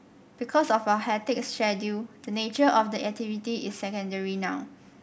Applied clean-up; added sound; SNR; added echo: none; none; none; none.